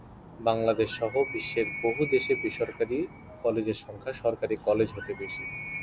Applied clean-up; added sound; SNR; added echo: none; Animal; 11 dB; none.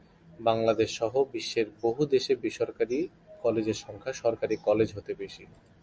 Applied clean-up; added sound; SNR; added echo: none; none; none; none.